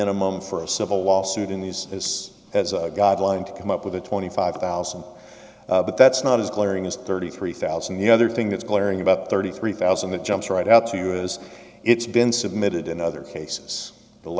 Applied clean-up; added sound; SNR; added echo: none; none; none; none.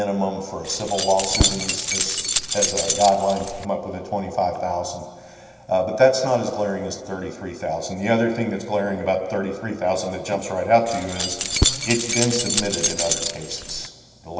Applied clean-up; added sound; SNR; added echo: none; Keys jangling; 0 dB; reverberation time 2.1 s.